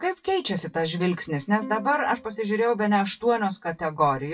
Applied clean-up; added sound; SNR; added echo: classical method WPE with log-MMSE.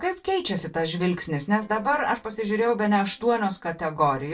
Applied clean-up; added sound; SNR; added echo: neural separator model SepFormer DNS4.